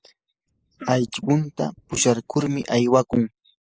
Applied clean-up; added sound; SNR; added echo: neural mask model Resemble Enhance denoiser.